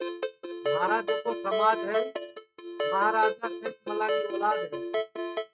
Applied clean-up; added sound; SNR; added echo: neural mask model RNNoise.